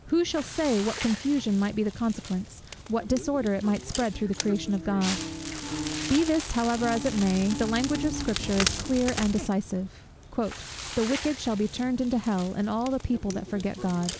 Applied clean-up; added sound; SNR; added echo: none; Crackle; 9 dB; none.